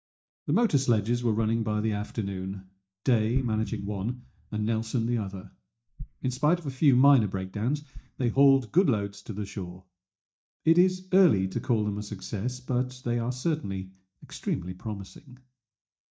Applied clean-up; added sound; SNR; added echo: neural mask model DeepFilterNet 3.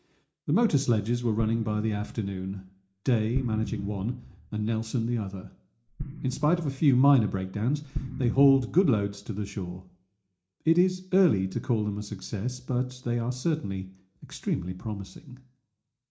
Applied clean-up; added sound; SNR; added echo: none; Explosion; 11 dB; reverberation time 0.4 s.